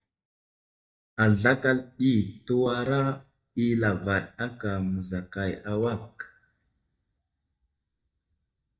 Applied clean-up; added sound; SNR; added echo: neural mask model DeepFilterNet 3.